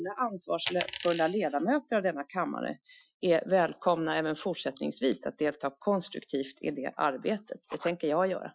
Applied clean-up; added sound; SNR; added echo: classical method Wiener filter.